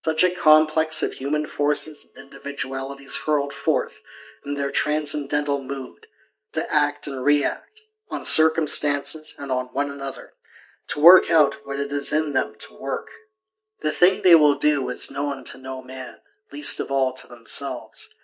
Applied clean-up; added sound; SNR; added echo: neural mask model DeepFilterNet 3.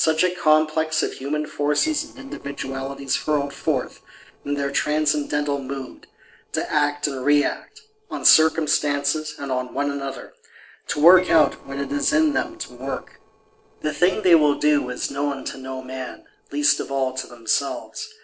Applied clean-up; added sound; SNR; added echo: neural separator model SepFormer DNS4.